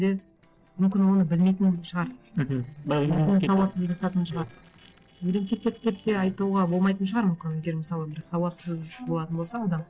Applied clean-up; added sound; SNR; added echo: neural separator model SepFormer DNS4.